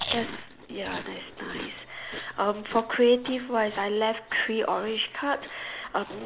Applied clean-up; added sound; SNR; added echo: none; Chewing, mastication; 13 dB; none.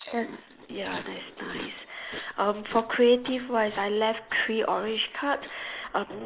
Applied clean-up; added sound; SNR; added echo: neural mask model Resemble Enhance denoiser.